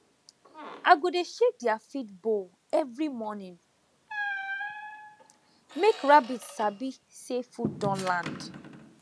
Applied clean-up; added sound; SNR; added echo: none; Squeak; 12 dB; none.